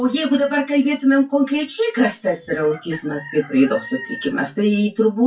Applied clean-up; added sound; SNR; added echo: classical method WPE with log-MMSE.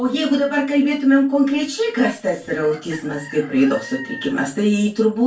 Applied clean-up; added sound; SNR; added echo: none; Chicken, rooster; 19 dB; reverberation time 0.2 s.